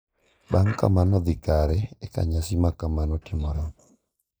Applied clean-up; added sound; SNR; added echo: neural mask model Resemble Enhance denoiser.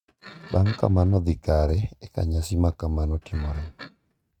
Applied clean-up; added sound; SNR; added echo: neural mask model RNNoise.